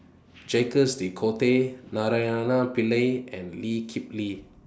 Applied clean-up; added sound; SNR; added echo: none; none; none; none.